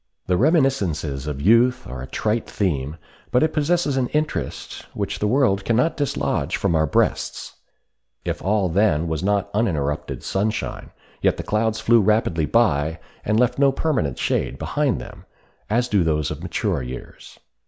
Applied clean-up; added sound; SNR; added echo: none; none; none; none.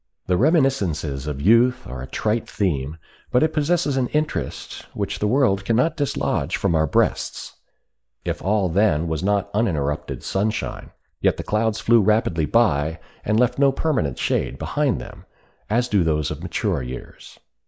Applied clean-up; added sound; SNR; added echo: neural mask model Resemble Enhance denoiser.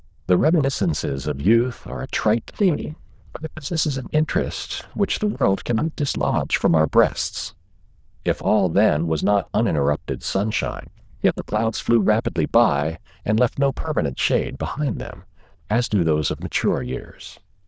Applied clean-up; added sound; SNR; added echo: neural diffusion model UNIVERSE++.